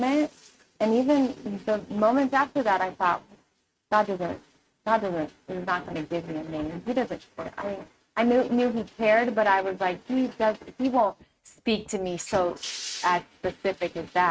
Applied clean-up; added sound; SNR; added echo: neural mask model RNNoise.